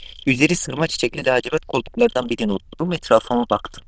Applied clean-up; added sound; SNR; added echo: neural diffusion model UNIVERSE++.